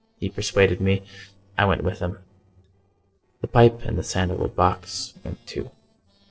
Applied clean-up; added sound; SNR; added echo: neural separator model SepFormer DNS4.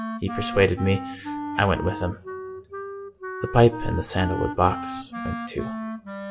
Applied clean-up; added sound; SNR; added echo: none; Wind instrument, woodwind instrument; 8 dB; reverberation time 0.3 s.